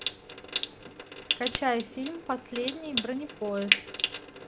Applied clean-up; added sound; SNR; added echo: none; Trickle, dribble / Sink (filling or washing) / Water tap, faucet; -2 dB; none.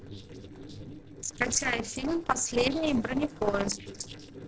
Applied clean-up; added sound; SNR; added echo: neural separator model SepFormer DNS4.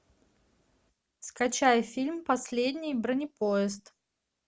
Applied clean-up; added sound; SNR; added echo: none; none; none; none.